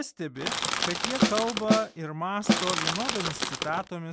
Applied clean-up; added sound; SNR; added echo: none; Crushing + Snare drum; -4 dB; none.